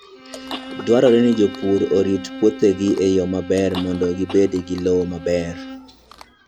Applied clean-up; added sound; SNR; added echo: none; Chewing, mastication / Cough + Bowed string instrument; 14 dB; none.